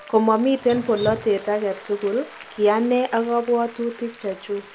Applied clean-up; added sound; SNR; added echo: none; Applause + Drip; 18 dB; none.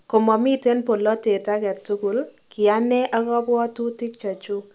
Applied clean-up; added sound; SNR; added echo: none; none; none; none.